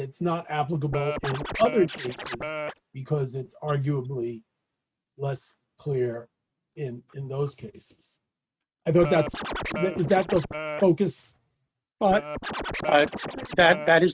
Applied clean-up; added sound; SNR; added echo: neural mask model RNNoise.